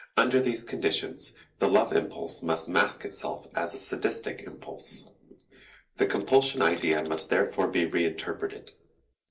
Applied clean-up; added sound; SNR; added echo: neural separator model SepFormer DNS4.